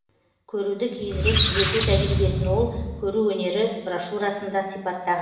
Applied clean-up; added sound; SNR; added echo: none; Squeak; -2 dB; reverberation time 1.1 s.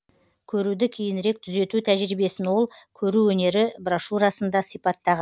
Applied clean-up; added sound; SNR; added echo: none; none; none; none.